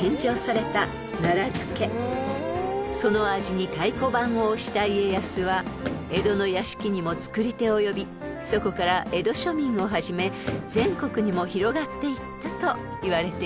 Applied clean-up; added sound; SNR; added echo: none; Run; 14 dB; none.